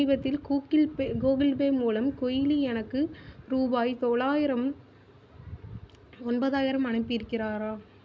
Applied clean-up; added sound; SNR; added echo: none; none; none; none.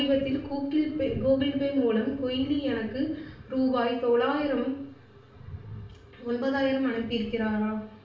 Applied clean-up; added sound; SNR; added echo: none; none; none; reverberation time 0.5 s.